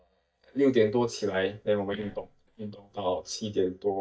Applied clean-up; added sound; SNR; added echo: neural mask model DeepFilterNet 3.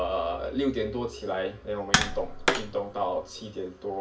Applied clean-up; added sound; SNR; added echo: none; Tap; -1 dB; reverberation time 0.1 s.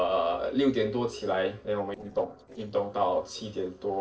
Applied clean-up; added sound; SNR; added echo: neural separator model SepFormer DNS4.